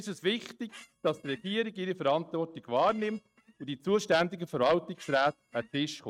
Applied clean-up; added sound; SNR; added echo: neural mask model RNNoise.